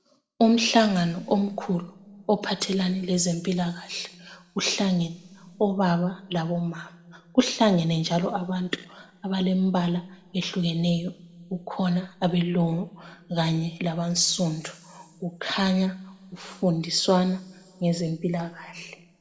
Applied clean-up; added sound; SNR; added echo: none; none; none; reverberation time 1.9 s.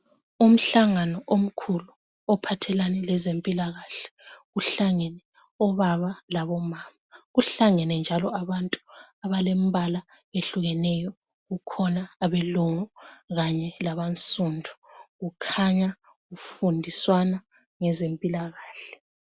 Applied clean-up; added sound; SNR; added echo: none; none; none; none.